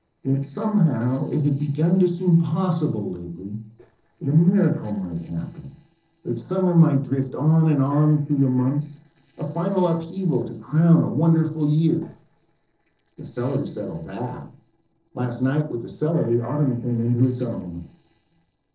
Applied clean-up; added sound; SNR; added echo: neural separator model SepFormer DNS4.